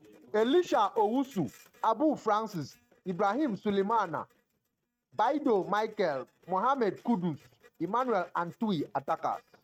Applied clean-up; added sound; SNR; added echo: neural mask model RNNoise.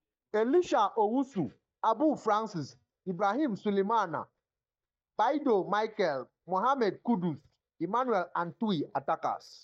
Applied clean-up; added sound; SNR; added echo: neural mask model DeepFilterNet 3.